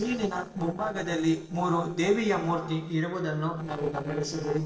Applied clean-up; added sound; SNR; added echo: neural separator model SepFormer DNS4.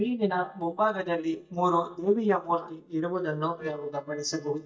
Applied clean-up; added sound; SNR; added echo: neural mask model DeepFilterNet 3.